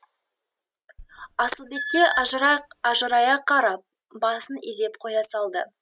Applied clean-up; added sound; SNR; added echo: neural mask model RNNoise.